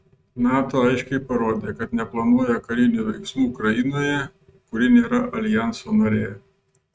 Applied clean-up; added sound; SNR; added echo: neural mask model RNNoise.